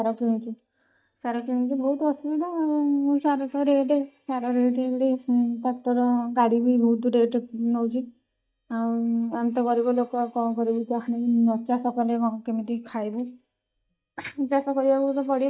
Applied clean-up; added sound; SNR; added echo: neural mask model DeepFilterNet 3.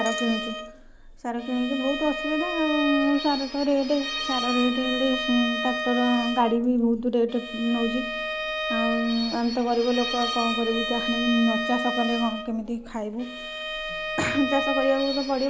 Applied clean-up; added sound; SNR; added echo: none; Bowed string instrument; 5 dB; none.